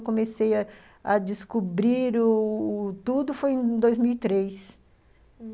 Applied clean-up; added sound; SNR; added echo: none; none; none; none.